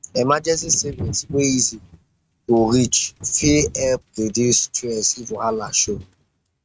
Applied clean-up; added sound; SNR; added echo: neural mask model RNNoise.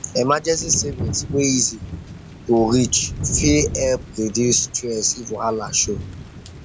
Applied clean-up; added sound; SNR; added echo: none; Thunder / Rain; 9 dB; none.